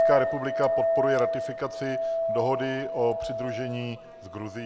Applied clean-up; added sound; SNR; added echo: none; Chink, clink; -1 dB; none.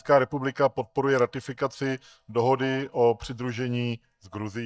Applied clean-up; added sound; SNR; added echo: neural mask model DeepFilterNet 3.